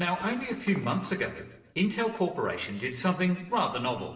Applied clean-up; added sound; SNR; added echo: none; Water / Splash, splatter; 18 dB; reverberation time 1.1 s.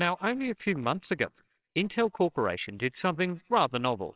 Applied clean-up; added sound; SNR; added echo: neural separator model SepFormer WHAMR!.